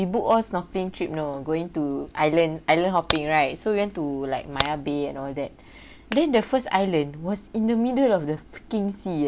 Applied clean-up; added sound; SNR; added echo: none; Crack; 4 dB; none.